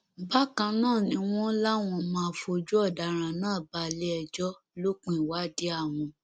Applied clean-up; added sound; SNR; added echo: none; none; none; none.